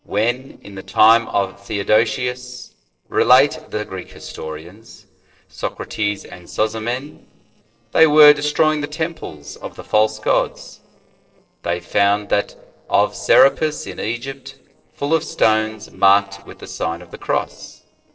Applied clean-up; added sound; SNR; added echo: neural separator model SepFormer DNS4.